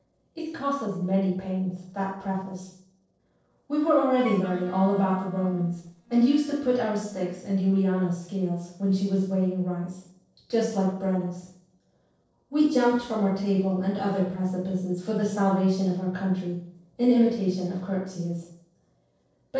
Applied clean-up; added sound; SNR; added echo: neural separator model SepFormer DNS4.